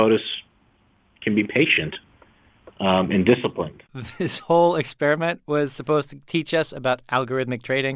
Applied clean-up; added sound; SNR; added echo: none; none; none; none.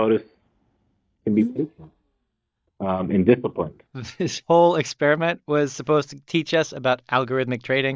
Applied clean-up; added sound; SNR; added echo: neural mask model DeepFilterNet 3.